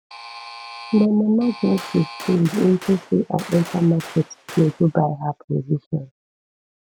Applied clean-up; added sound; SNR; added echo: none; Gunshot, gunfire + Alarm; 16 dB; none.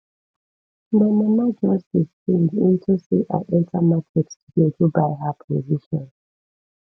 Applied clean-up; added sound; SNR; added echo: none; none; none; none.